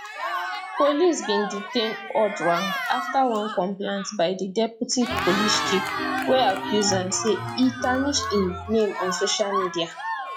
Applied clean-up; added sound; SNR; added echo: classical method log-MMSE.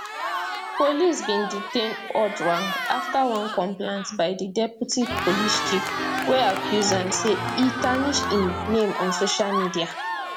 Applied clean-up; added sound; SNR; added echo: none; Cheering + Piano; 4 dB; none.